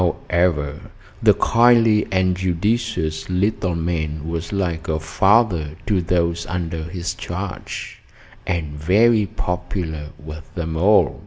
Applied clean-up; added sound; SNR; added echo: none; none; none; none.